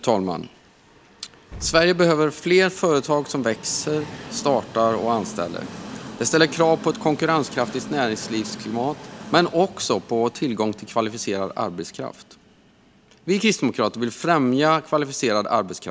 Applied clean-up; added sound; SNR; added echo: none; Explosion + Train; 17 dB; none.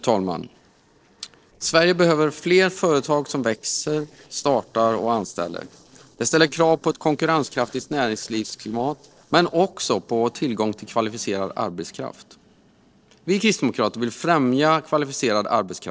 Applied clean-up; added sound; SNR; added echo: neural separator model SepFormer DNS4.